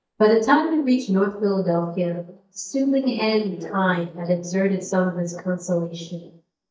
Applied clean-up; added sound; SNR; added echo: neural mask model DeepFilterNet 3.